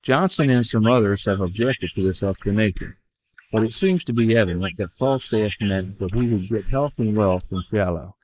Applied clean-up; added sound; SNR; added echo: neural mask model Resemble Enhance denoiser.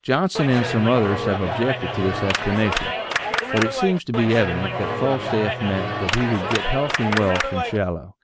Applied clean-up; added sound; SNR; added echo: none; Clapping; 3 dB; none.